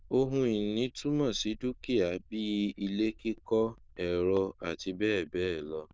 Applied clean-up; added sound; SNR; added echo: neural diffusion model UNIVERSE++.